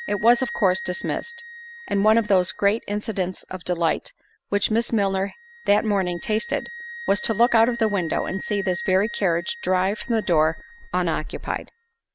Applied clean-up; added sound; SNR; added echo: none; Wind instrument, woodwind instrument; 15 dB; none.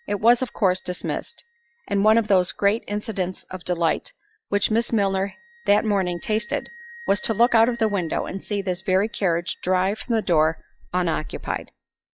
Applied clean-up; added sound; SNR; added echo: classical method log-MMSE.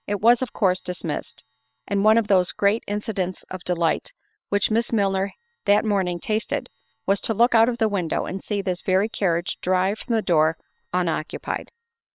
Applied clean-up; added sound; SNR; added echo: neural separator model SepFormer WHAM!.